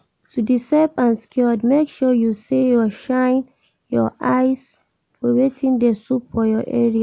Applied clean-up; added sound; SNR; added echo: none; none; none; none.